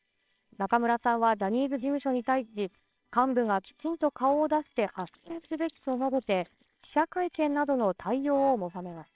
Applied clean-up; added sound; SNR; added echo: neural separator model SepFormer WHAMR!.